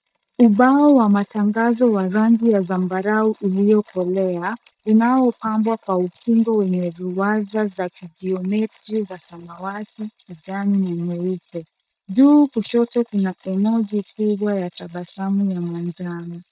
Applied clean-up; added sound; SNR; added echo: neural mask model DeepFilterNet 3.